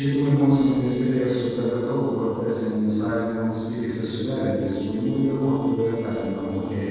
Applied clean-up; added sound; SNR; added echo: neural separator model SepFormer DNS4.